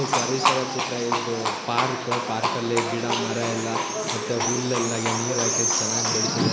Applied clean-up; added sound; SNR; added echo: none; Livestock, farm animals, working animals; -2 dB; none.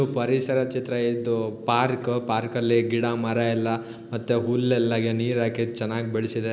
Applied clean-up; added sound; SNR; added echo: none; none; none; none.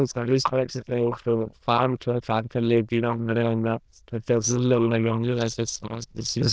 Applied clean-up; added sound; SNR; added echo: neural diffusion model UNIVERSE++.